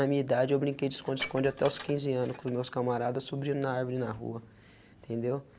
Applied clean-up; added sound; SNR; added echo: none; Dishes, pots, and pans; 16 dB; none.